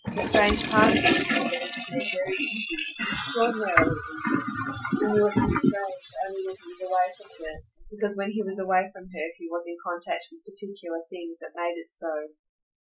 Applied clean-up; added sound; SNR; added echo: classical method Wiener filter.